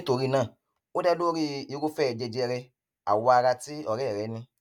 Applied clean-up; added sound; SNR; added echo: none; none; none; none.